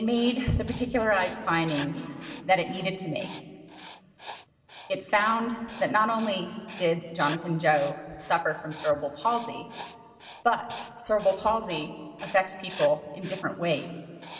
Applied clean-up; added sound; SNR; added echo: none; Writing; 16 dB; reverberation time 2.3 s.